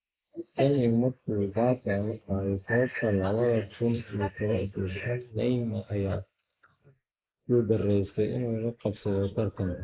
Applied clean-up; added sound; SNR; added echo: neural mask model Resemble Enhance denoiser.